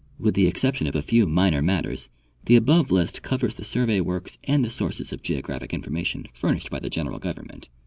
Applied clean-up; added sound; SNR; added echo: none; none; none; none.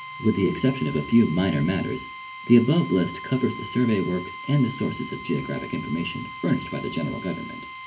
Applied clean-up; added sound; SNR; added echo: none; Drill; 13 dB; reverberation time 0.3 s.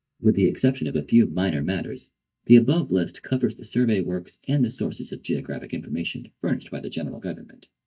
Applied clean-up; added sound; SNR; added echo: neural mask model DeepFilterNet 3.